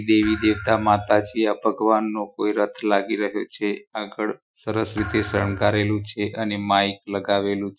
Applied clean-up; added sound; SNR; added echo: classical method Wiener filter.